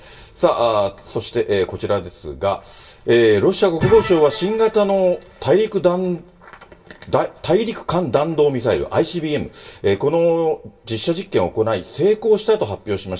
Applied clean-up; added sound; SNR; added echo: none; none; none; reverberation time 0.2 s.